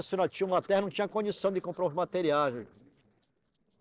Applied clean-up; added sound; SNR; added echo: neural separator model SepFormer DNS4.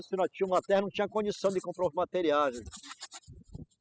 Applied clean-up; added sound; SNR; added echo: classical method spectral subtraction.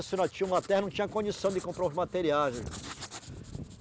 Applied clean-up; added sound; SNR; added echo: none; Writing; 18 dB; none.